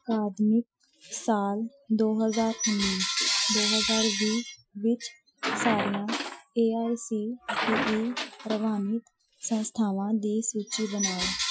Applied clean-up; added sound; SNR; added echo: classical method Wiener filter.